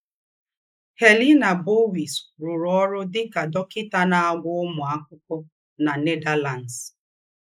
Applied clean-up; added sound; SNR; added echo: neural mask model Resemble Enhance denoiser.